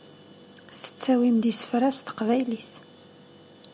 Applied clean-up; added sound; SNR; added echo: none; none; none; none.